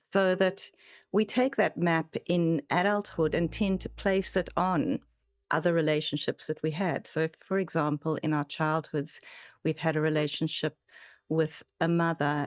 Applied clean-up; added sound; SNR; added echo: neural mask model DeepFilterNet 3.